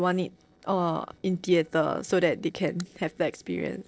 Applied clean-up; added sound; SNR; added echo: neural separator model SepFormer DNS4.